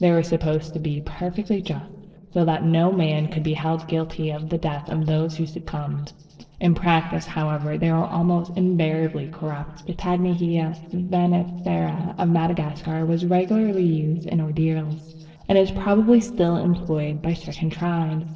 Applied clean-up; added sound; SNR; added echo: neural separator model SepFormer DNS4.